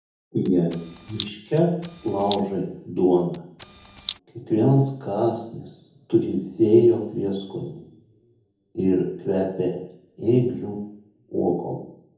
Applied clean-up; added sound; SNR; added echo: none; Camera; 11 dB; reverberation time 0.7 s.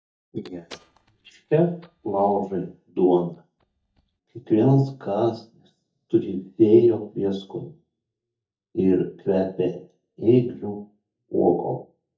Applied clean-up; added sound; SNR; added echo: neural mask model DeepFilterNet 3.